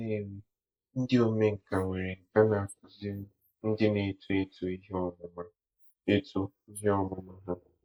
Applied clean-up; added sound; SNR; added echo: neural mask model Resemble Enhance denoiser.